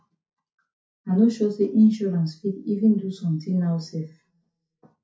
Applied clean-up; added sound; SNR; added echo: none; none; none; reverberation time 0.3 s.